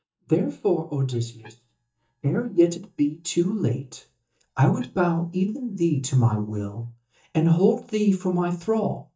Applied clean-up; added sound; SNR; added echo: neural mask model DeepFilterNet 3.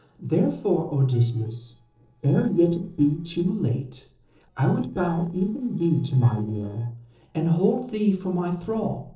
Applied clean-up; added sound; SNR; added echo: neural separator model SepFormer DNS4.